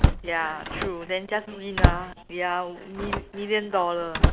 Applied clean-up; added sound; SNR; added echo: none; Slam; -3 dB; none.